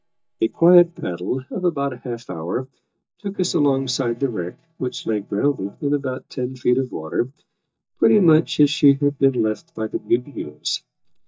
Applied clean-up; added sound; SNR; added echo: neural mask model DeepFilterNet 3.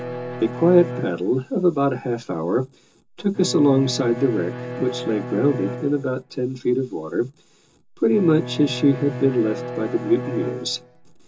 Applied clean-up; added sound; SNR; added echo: none; Bowed string instrument; 11 dB; reverberation time 0.2 s.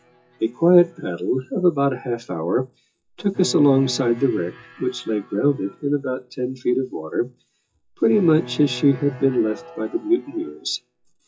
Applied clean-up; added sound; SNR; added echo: classical method WPE with log-MMSE.